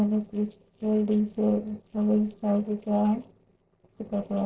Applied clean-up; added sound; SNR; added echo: neural separator model SepFormer DNS4.